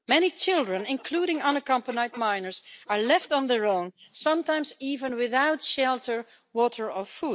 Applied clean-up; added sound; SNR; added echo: neural mask model Resemble Enhance denoiser.